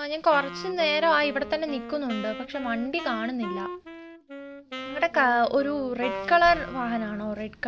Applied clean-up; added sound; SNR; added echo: none; Wind instrument, woodwind instrument; 12 dB; none.